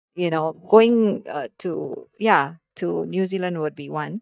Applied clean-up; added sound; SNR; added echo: neural mask model DeepFilterNet 3.